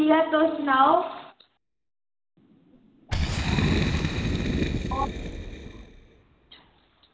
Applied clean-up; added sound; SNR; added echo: none; Boom; 2 dB; none.